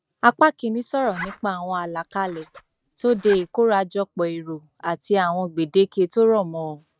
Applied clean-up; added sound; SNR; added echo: neural mask model RNNoise.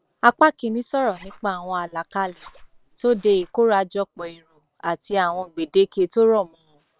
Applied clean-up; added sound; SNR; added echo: neural separator model SepFormer WHAM!.